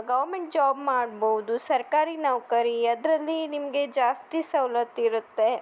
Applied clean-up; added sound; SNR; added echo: none; none; none; none.